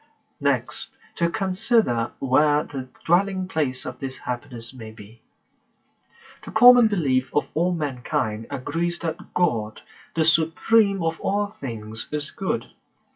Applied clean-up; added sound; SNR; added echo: classical method WPE with log-MMSE.